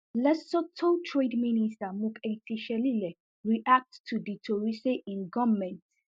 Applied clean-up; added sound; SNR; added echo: none; none; none; none.